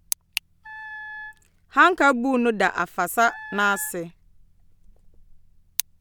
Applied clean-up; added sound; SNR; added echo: none; Wind instrument, woodwind instrument; 14 dB; none.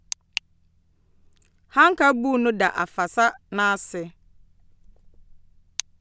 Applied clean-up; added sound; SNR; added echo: none; none; none; none.